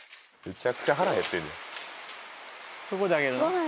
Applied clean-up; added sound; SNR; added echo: none; none; none; none.